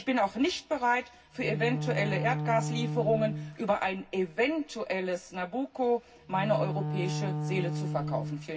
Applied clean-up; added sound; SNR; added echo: none; Wind instrument, woodwind instrument; 5 dB; reverberation time 0.4 s.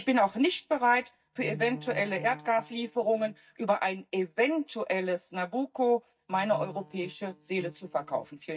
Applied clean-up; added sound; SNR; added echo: neural mask model DeepFilterNet 3.